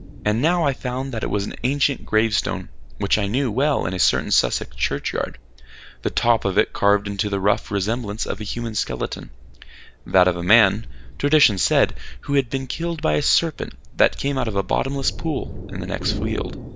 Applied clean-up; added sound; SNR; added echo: none; Thunder; 12 dB; none.